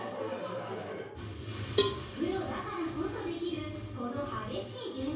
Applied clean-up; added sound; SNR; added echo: none; Cowbell; -3 dB; reverberation time 0.6 s.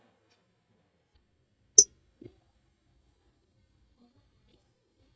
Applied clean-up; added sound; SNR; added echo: neural mask model DeepFilterNet 3.